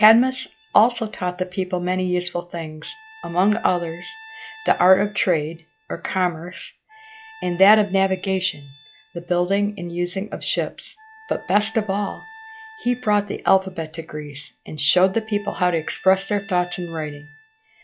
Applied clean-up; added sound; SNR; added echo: classical method log-MMSE.